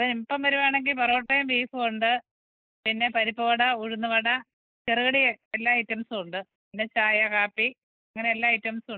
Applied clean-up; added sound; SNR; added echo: neural mask model Resemble Enhance denoiser.